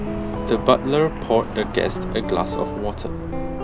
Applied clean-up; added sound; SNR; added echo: none; Guitar + Traffic noise, roadway noise; 4 dB; none.